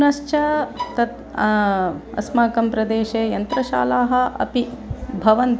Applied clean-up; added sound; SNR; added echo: none; Bowed string instrument; 12 dB; none.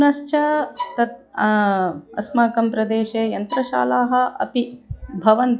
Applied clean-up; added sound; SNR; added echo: classical method log-MMSE.